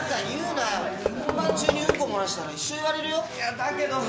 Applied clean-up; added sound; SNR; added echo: none; Knock / Wood; 4 dB; none.